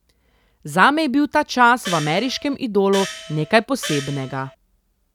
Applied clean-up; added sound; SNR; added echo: none; Gong; 12 dB; none.